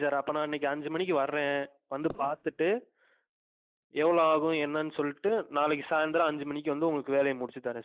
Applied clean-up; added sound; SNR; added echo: neural mask model DeepFilterNet 3.